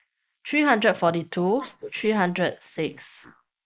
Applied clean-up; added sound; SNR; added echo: neural mask model Resemble Enhance denoiser.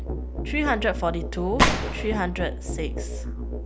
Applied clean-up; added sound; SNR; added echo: none; Gunshot, gunfire + Musical instrument; -2 dB; none.